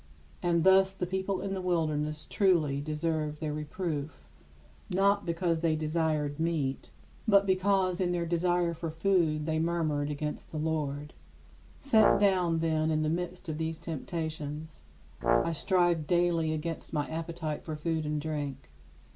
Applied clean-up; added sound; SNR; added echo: none; Brass instrument; 5 dB; none.